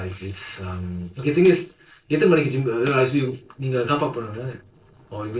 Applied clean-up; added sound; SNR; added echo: neural separator model SepFormer DNS4.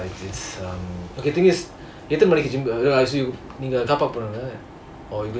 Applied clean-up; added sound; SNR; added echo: none; none; none; none.